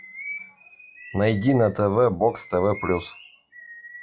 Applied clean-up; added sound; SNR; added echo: classical method log-MMSE.